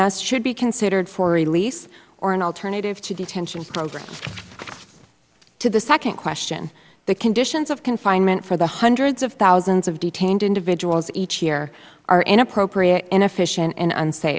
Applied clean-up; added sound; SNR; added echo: none; none; none; none.